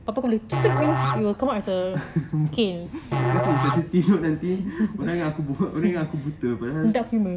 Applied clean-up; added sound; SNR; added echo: none; Musical instrument; 4 dB; none.